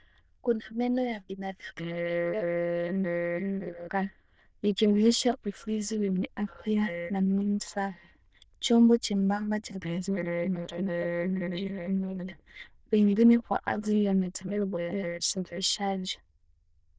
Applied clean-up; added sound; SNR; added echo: neural diffusion model UNIVERSE++.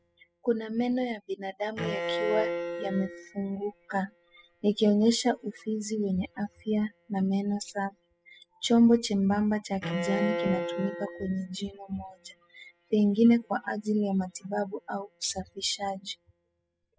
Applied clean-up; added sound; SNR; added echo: classical method spectral subtraction.